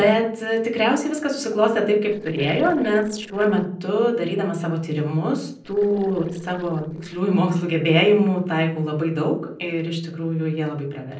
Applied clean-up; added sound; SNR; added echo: neural separator model SepFormer DNS4.